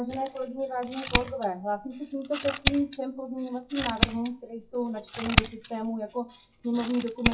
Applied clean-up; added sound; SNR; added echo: classical method WPE with log-MMSE.